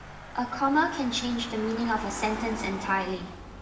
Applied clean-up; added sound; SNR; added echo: none; Engine / Car; 10 dB; reverberation time 0.9 s.